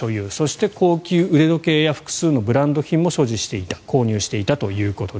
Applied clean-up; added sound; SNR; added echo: none; none; none; none.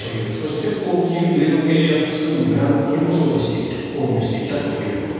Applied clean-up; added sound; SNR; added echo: none; none; none; reverberation time 2.1 s.